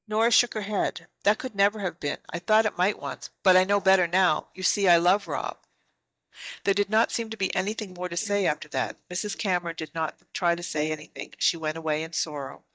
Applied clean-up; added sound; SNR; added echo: neural mask model DeepFilterNet 3.